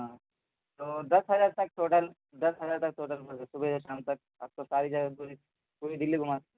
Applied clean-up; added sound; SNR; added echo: none; none; none; none.